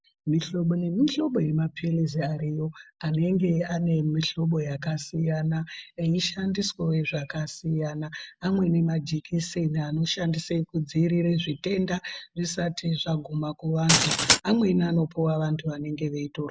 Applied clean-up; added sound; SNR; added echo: none; Glass; -2 dB; none.